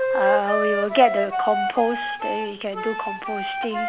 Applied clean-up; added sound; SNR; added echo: none; Wind instrument, woodwind instrument; 1 dB; none.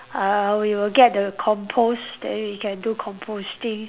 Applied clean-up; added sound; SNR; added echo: none; none; none; none.